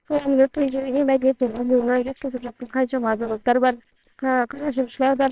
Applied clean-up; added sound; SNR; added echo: neural separator model SepFormer WHAMR!.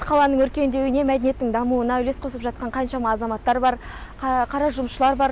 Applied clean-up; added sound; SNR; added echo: none; none; none; none.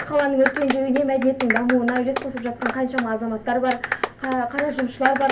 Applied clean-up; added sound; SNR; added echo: none; Clapping; 7 dB; reverberation time 0.3 s.